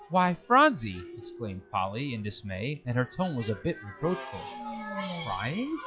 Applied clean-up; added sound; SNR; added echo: classical method log-MMSE.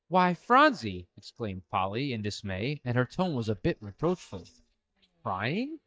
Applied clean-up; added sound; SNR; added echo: neural mask model DeepFilterNet 3.